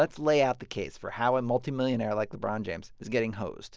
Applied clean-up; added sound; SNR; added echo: none; none; none; none.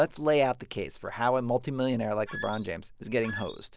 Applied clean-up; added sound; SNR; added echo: none; Squeak; 12 dB; none.